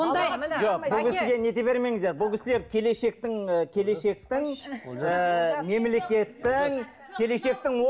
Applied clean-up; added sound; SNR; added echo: none; none; none; none.